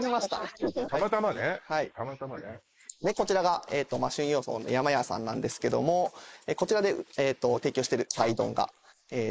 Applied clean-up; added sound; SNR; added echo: neural mask model Resemble Enhance denoiser.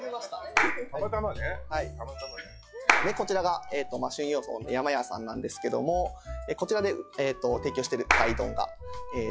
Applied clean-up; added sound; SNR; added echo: classical method log-MMSE.